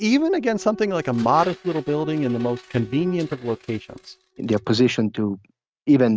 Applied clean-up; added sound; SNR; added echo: neural mask model RNNoise.